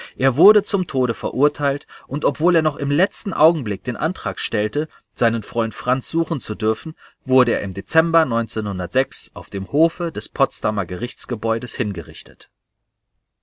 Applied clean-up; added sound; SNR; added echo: none; none; none; none.